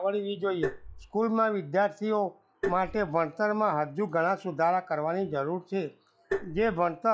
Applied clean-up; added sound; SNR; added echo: classical method log-MMSE.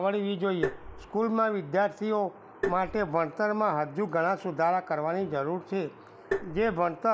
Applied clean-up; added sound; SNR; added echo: none; Tap; 6 dB; none.